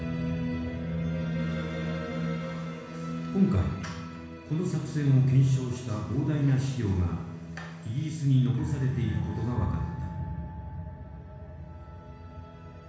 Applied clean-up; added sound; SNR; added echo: none; none; none; reverberation time 1.1 s.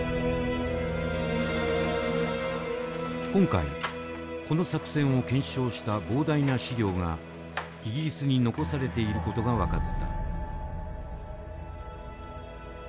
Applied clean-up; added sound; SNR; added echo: none; none; none; none.